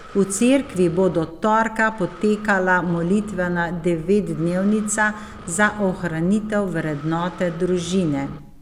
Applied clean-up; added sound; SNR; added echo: none; Breathing; 18 dB; none.